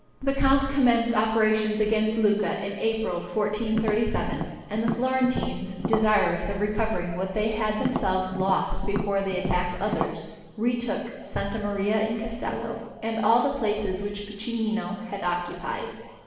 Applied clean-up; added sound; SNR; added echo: none; Tap; 7 dB; reverberation time 1.2 s.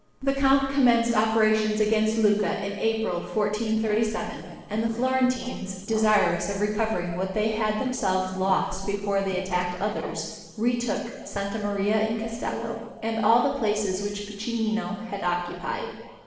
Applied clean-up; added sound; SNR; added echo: neural separator model SepFormer DNS4.